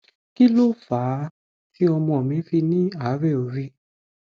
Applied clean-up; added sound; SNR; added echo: none; none; none; none.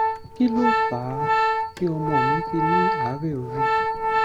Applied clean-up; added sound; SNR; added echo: none; Organ; -4 dB; none.